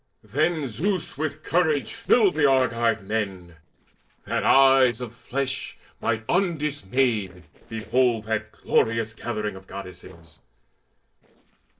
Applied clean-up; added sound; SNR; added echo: neural separator model SepFormer DNS4.